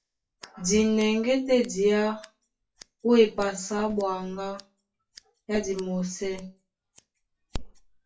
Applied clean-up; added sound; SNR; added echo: classical method WPE with log-MMSE.